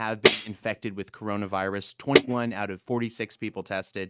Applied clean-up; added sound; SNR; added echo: neural mask model RNNoise.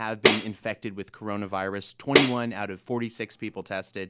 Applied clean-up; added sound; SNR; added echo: none; Tambourine; -3 dB; none.